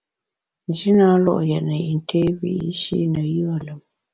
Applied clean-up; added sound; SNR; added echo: none; none; none; none.